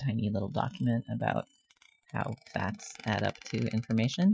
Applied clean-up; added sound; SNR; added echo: classical method Wiener filter.